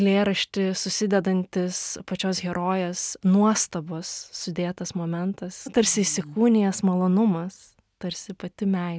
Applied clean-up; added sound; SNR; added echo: none; none; none; none.